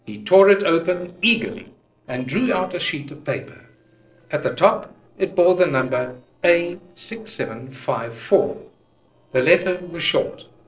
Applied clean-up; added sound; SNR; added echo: neural separator model SepFormer DNS4.